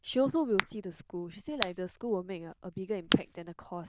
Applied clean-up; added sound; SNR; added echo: neural diffusion model UNIVERSE++.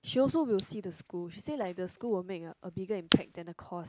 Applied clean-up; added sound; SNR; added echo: neural mask model Resemble Enhance denoiser.